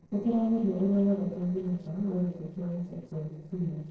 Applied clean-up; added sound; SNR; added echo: neural separator model SepFormer DNS4.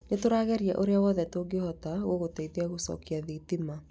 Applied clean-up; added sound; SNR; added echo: none; none; none; none.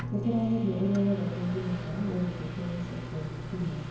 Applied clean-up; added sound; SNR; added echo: none; Microwave oven; 6 dB; reverberation time 0.9 s.